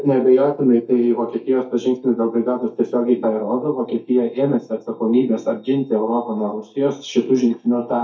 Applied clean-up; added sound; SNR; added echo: neural mask model DeepFilterNet 3.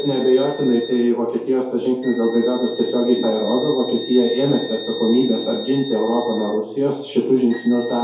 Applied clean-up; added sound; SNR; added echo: none; Wind instrument, woodwind instrument; 16 dB; reverberation time 2.3 s.